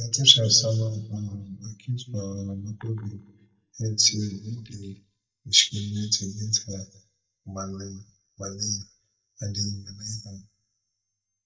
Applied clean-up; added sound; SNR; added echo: neural mask model DeepFilterNet 3.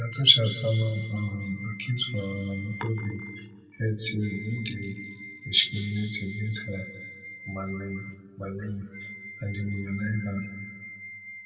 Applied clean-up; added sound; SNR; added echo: none; Wind instrument, woodwind instrument; 15 dB; reverberation time 1.3 s.